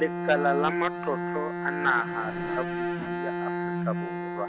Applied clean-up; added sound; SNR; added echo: none; Bowed string instrument; 0 dB; none.